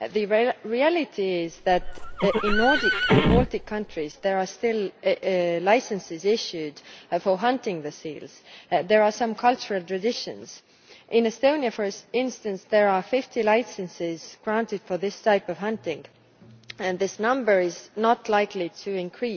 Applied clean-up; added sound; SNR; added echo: none; Livestock, farm animals, working animals; 0 dB; none.